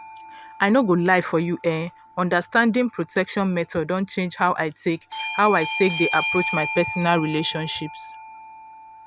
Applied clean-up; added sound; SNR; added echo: none; Bell / Doorbell; 10 dB; none.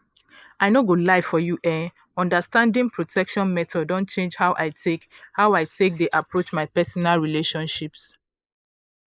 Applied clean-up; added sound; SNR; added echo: neural mask model Resemble Enhance denoiser.